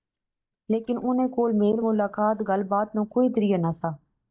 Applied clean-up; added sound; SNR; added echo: neural mask model DeepFilterNet 3.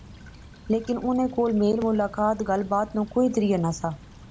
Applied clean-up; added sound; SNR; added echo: none; Stream / Trickle, dribble; 20 dB; none.